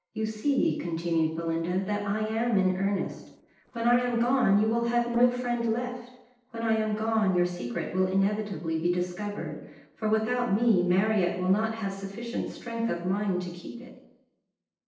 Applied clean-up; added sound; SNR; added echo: neural separator model SepFormer DNS4.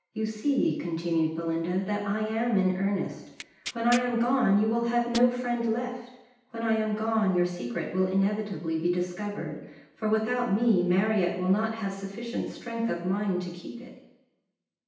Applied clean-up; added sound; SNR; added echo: none; Tearing; 15 dB; reverberation time 0.9 s.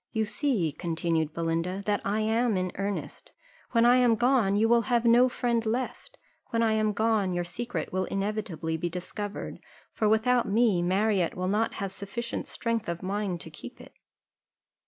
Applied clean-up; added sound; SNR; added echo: none; none; none; none.